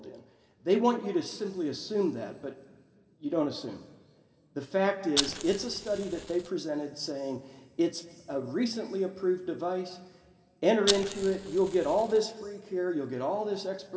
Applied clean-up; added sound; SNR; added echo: none; Fire; 5 dB; reverberation time 2.1 s.